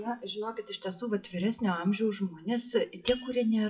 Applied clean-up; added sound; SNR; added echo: classical method WPE with log-MMSE.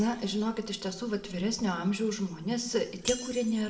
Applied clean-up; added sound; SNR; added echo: none; Shatter; 15 dB; reverberation time 0.8 s.